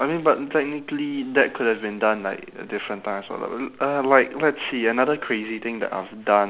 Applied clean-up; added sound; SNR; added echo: none; none; none; none.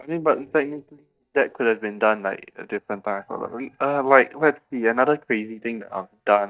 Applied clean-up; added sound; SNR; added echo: neural mask model DeepFilterNet 3.